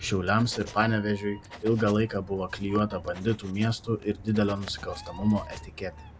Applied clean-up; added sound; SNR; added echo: none; Writing + Meow; 16 dB; none.